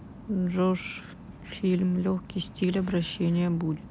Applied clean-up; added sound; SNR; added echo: none; none; none; none.